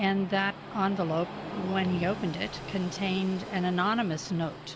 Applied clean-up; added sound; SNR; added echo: none; Train; 11 dB; none.